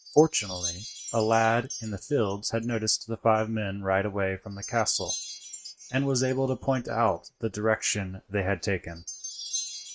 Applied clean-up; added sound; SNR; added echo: neural mask model RNNoise.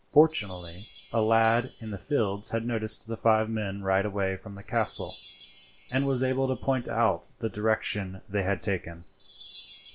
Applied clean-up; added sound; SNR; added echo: none; Wind chime; 12 dB; none.